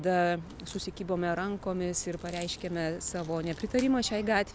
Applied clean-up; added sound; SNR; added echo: none; Crack; 17 dB; none.